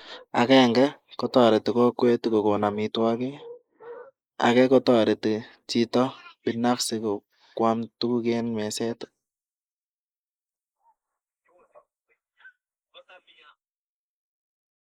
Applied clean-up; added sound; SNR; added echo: neural mask model Resemble Enhance denoiser.